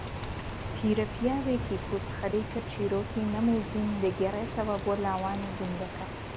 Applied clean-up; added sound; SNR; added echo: none; Rain; 5 dB; none.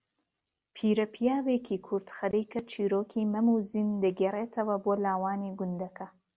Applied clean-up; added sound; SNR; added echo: none; none; none; none.